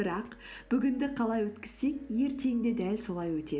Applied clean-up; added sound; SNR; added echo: none; none; none; none.